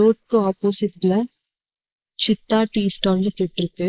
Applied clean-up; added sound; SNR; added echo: neural mask model Resemble Enhance denoiser.